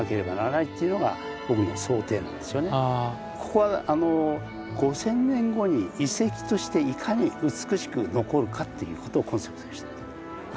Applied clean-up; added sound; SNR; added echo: none; none; none; none.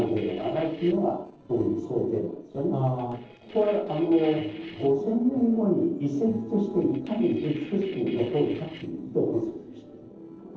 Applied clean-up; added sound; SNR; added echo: neural separator model SepFormer DNS4.